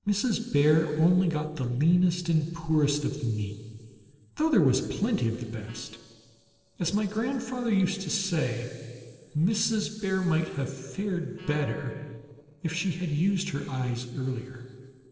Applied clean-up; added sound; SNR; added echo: neural separator model SepFormer DNS4.